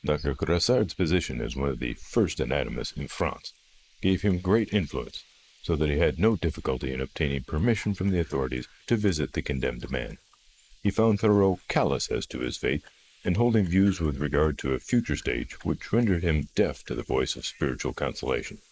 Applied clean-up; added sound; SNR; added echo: neural mask model Resemble Enhance denoiser.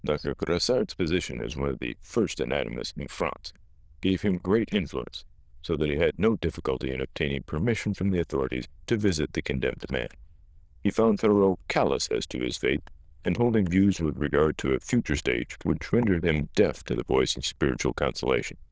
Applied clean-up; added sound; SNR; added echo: neural diffusion model UNIVERSE++.